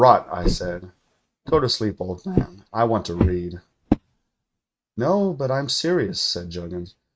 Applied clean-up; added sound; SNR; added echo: neural mask model RNNoise.